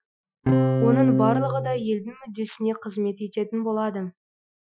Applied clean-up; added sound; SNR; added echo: classical method Wiener filter.